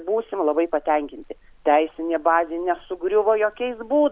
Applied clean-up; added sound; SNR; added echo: none; none; none; none.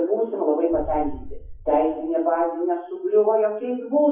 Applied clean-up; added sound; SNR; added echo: classical method WPE with log-MMSE.